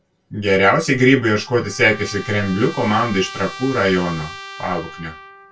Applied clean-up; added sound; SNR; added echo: none; Trumpet; 16 dB; reverberation time 0.2 s.